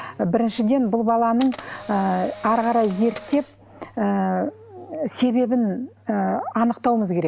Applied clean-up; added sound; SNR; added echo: none; Camera; 16 dB; none.